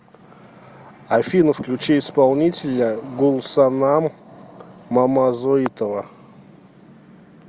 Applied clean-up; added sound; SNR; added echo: none; none; none; none.